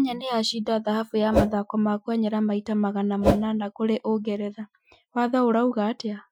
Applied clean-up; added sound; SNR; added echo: classical method Wiener filter.